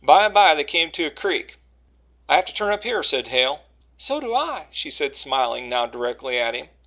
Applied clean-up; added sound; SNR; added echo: none; none; none; none.